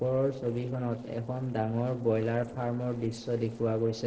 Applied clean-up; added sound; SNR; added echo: neural separator model SepFormer DNS4.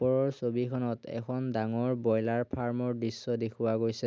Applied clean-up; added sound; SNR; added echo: none; none; none; none.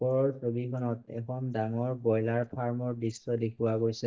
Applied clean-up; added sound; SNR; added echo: neural mask model DeepFilterNet 3.